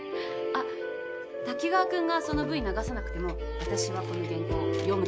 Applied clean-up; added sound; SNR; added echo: none; Wind instrument, woodwind instrument; 9 dB; none.